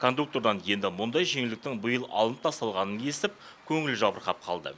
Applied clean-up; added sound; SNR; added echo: none; none; none; none.